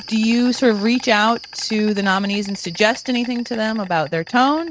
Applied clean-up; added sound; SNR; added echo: neural mask model RNNoise.